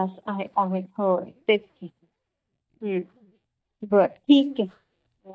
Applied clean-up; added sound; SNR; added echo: neural mask model DeepFilterNet 3.